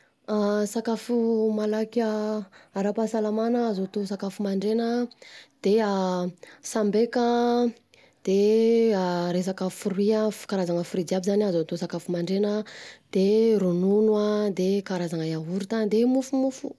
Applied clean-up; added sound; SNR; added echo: none; none; none; none.